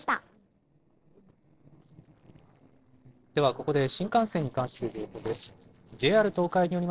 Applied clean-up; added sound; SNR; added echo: neural separator model SepFormer DNS4.